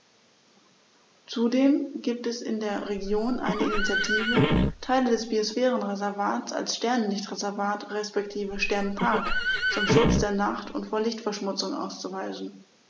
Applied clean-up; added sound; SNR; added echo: none; Livestock, farm animals, working animals; 0 dB; none.